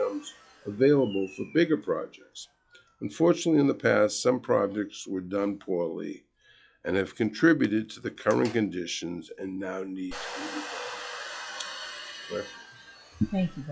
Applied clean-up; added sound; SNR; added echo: classical method log-MMSE.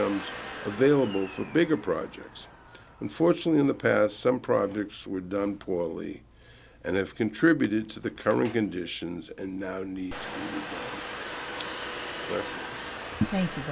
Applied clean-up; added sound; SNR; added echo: none; Domestic sounds, home sounds; 12 dB; none.